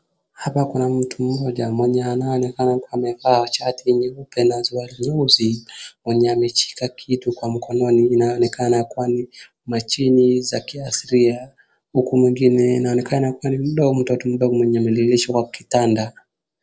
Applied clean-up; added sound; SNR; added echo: none; none; none; none.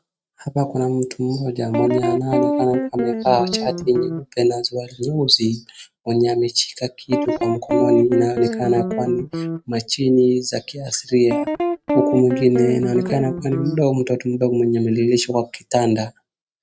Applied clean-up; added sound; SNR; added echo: neural mask model RNNoise.